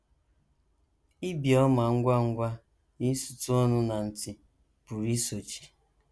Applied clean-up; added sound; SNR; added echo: none; none; none; none.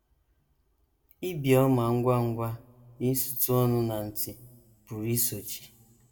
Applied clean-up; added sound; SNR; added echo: none; none; none; reverberation time 1.1 s.